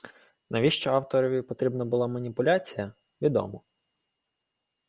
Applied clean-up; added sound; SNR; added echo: none; none; none; none.